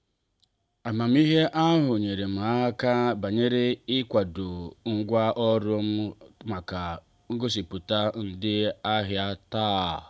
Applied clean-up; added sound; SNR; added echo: none; none; none; none.